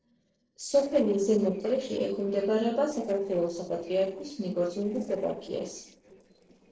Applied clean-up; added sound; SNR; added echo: neural separator model SepFormer DNS4.